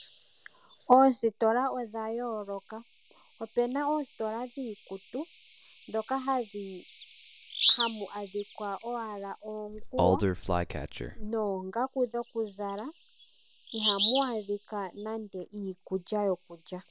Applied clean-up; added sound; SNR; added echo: none; Bird vocalization, bird call, bird song; 5 dB; none.